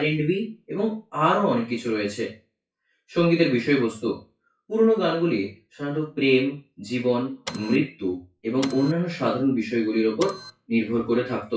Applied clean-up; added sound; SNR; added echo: classical method WPE with log-MMSE.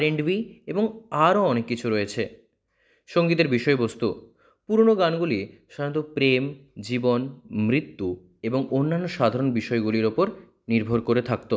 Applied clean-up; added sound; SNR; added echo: none; none; none; none.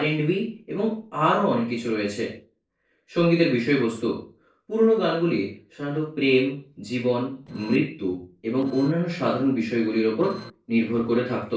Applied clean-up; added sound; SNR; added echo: neural separator model SepFormer DNS4.